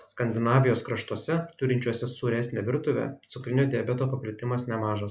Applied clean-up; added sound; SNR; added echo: none; none; none; none.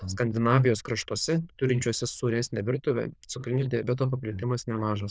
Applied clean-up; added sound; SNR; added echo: neural diffusion model UNIVERSE++.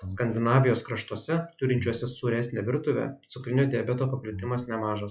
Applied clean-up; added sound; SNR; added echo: classical method log-MMSE.